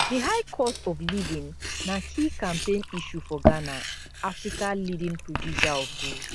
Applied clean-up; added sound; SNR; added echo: none; Fill (with liquid) / Glass + Writing; 0 dB; none.